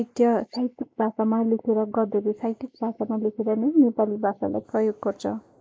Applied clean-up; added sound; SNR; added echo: neural mask model Resemble Enhance denoiser.